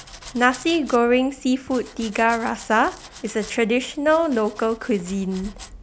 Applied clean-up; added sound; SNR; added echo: none; Domestic sounds, home sounds; 20 dB; none.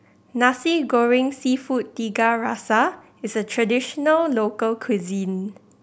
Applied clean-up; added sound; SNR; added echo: none; none; none; none.